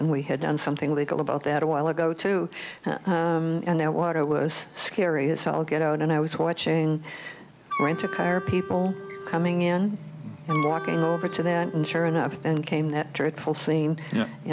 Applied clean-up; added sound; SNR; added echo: none; Wind instrument, woodwind instrument; 10 dB; none.